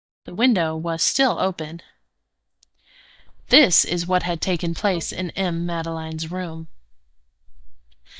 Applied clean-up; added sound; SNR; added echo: neural mask model DeepFilterNet 3.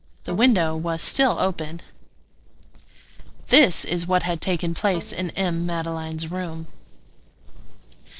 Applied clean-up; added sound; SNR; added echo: neural separator model SepFormer DNS4.